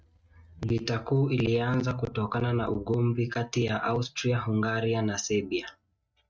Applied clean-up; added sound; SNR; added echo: neural mask model RNNoise.